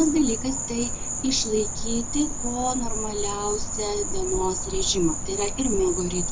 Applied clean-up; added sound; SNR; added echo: none; Insect; 2 dB; none.